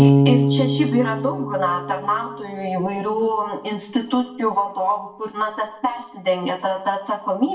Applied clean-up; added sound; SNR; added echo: none; Bass guitar; 1 dB; reverberation time 0.7 s.